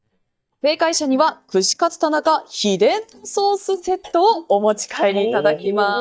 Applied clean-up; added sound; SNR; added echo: neural mask model DeepFilterNet 3.